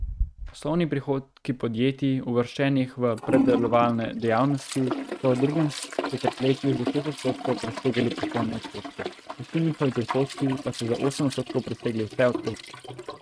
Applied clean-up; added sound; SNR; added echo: neural mask model RNNoise.